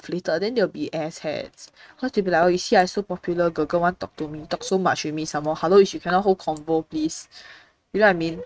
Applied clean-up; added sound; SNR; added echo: neural mask model RNNoise.